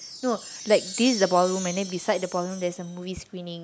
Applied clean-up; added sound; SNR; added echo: none; Wind chime; 12 dB; none.